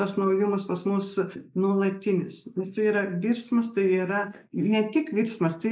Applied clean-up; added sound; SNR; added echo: neural mask model Resemble Enhance denoiser.